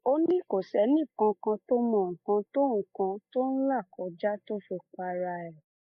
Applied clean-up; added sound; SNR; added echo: neural mask model Resemble Enhance denoiser.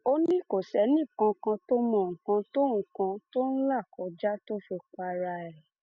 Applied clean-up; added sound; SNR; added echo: none; none; none; none.